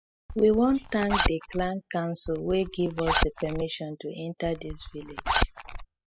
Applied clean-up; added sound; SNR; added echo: classical method spectral subtraction.